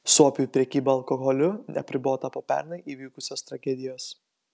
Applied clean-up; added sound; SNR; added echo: none; none; none; none.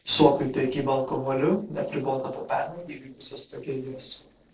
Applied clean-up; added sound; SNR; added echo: neural separator model SepFormer DNS4.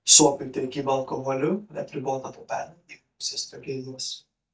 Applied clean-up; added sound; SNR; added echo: neural mask model DeepFilterNet 3.